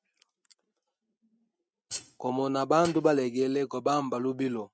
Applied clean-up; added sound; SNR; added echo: neural mask model RNNoise.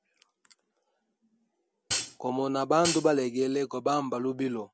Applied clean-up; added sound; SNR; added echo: none; Hi-hat; 3 dB; none.